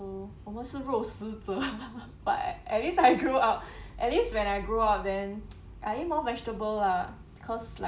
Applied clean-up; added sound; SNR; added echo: none; none; none; none.